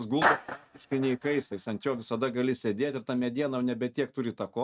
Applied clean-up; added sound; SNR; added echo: neural mask model RNNoise.